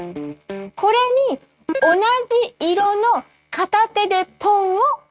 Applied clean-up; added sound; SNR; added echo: neural mask model RNNoise.